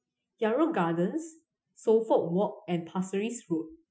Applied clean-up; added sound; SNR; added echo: classical method Wiener filter.